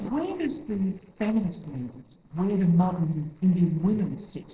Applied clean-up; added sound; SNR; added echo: neural separator model SepFormer DNS4.